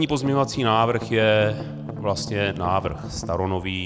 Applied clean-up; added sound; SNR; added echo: none; Electric guitar / Strum + Strum; 11 dB; none.